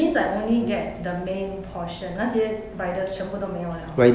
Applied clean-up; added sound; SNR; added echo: none; none; none; none.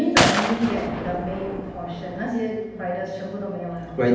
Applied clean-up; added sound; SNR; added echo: none; Gunshot, gunfire; 1 dB; reverberation time 0.8 s.